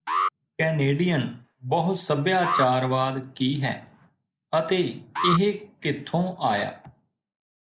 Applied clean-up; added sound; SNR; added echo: neural mask model Resemble Enhance denoiser.